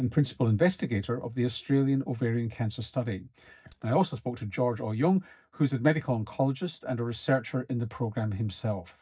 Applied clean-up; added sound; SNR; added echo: neural mask model DeepFilterNet 3.